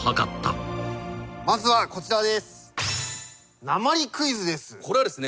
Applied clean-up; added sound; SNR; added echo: none; none; none; none.